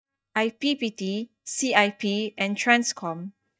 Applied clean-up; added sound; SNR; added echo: neural mask model DeepFilterNet 3.